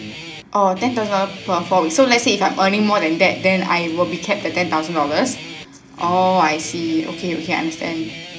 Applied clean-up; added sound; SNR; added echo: none; Guitar; 14 dB; reverberation time 0.4 s.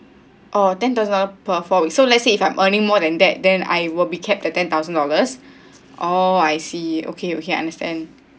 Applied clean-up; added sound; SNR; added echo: none; none; none; none.